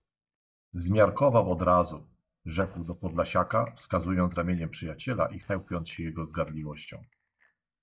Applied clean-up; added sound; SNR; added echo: neural mask model DeepFilterNet 3.